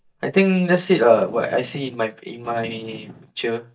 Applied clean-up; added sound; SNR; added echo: neural mask model DeepFilterNet 3.